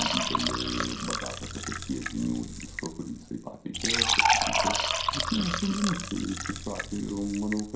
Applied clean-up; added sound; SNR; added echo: none; Fill (with liquid) / Trickle, dribble; -3 dB; reverberation time 0.5 s.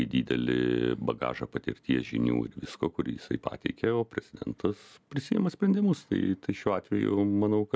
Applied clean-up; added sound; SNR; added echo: none; none; none; none.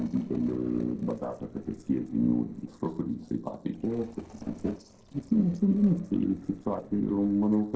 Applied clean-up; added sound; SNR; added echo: neural separator model SepFormer DNS4.